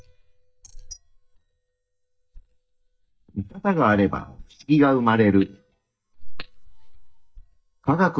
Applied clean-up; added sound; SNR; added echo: neural mask model DeepFilterNet 3.